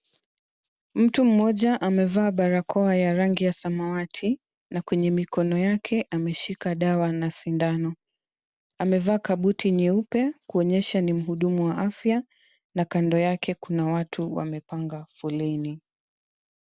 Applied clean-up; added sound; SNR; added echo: none; none; none; none.